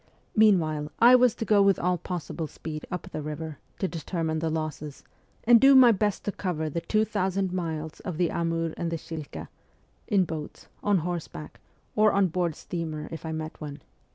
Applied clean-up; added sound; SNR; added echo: none; none; none; none.